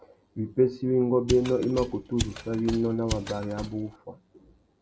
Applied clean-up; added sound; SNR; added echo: none; Mechanisms; 9 dB; none.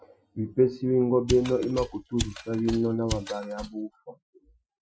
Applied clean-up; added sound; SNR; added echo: classical method Wiener filter.